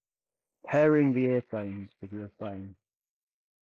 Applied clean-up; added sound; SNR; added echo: neural mask model Resemble Enhance denoiser.